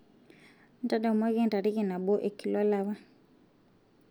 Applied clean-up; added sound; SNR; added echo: none; none; none; none.